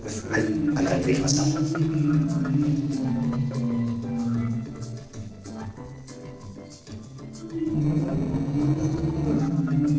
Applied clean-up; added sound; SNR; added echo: neural separator model SepFormer DNS4.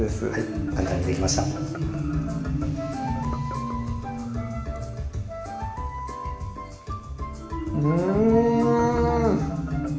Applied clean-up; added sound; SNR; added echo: none; Marimba, xylophone; 5 dB; reverberation time 1.0 s.